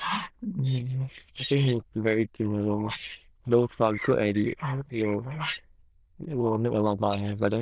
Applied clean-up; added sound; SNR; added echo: neural diffusion model UNIVERSE++.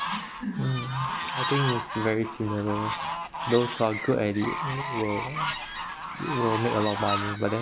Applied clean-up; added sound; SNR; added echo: none; Fowl; 4 dB; none.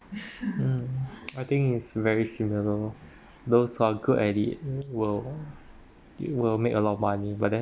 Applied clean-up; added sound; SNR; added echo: none; none; none; none.